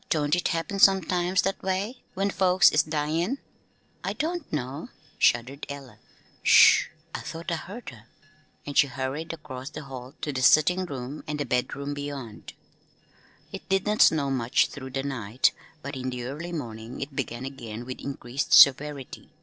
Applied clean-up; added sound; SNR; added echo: neural separator model SepFormer DNS4.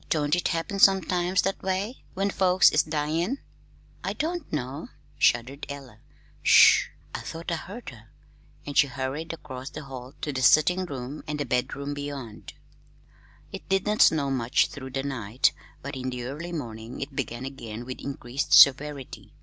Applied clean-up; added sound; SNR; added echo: none; none; none; none.